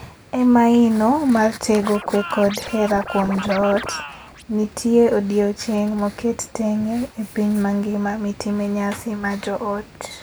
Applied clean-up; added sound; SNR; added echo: none; Scratching (performance technique); 12 dB; none.